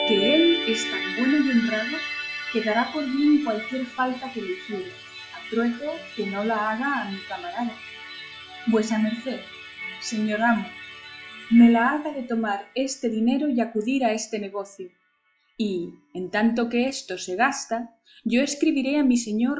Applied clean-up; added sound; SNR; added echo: classical method log-MMSE.